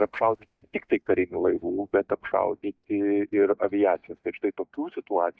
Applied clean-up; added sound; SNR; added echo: neural mask model DeepFilterNet 3.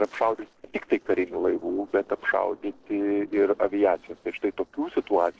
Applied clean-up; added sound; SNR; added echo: neural separator model SepFormer DNS4.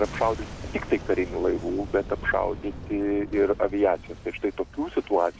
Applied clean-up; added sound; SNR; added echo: none; Boom; 12 dB; none.